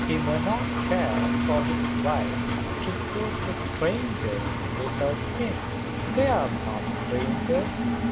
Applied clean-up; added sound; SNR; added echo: none; Engine; -3 dB; none.